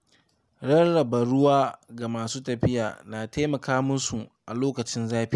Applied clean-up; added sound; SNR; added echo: none; none; none; none.